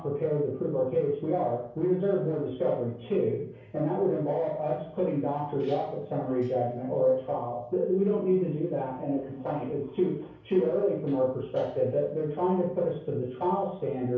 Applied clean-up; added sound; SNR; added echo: none; none; none; reverberation time 0.6 s.